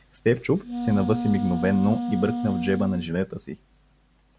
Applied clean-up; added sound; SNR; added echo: none; Wind instrument, woodwind instrument; 4 dB; none.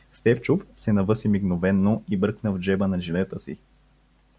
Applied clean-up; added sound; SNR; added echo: none; none; none; none.